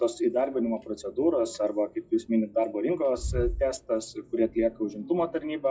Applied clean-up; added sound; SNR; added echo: classical method WPE with log-MMSE.